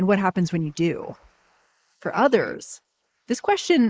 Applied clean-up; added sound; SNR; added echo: neural mask model Resemble Enhance denoiser.